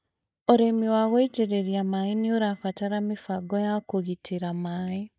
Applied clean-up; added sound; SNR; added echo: neural mask model DeepFilterNet 3.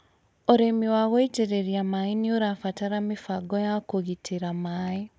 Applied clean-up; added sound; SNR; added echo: none; none; none; none.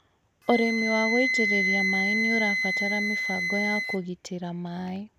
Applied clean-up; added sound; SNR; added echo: none; Wind instrument, woodwind instrument; -1 dB; none.